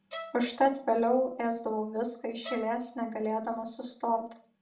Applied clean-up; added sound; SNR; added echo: none; Bowed string instrument; 17 dB; reverberation time 0.4 s.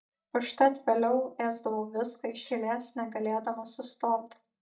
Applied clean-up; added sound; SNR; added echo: neural mask model DeepFilterNet 3.